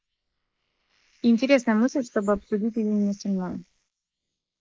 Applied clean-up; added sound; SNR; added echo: neural mask model Resemble Enhance denoiser.